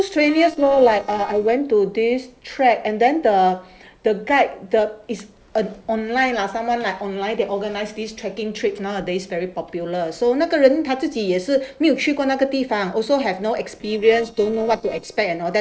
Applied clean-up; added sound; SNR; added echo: neural separator model SepFormer DNS4.